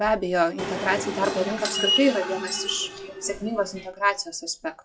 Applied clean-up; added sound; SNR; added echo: classical method WPE with log-MMSE.